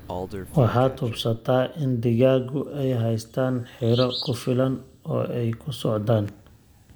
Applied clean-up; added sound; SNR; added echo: none; Bird vocalization, bird call, bird song; 16 dB; none.